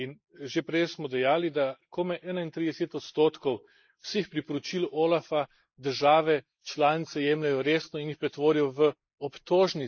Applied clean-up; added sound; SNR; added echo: neural mask model Resemble Enhance denoiser.